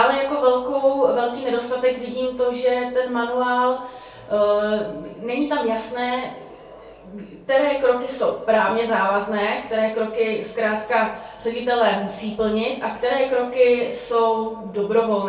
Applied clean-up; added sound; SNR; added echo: none; none; none; reverberation time 0.4 s.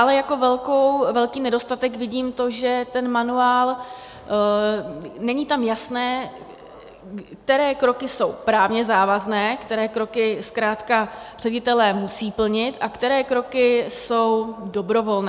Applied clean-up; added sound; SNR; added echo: none; none; none; none.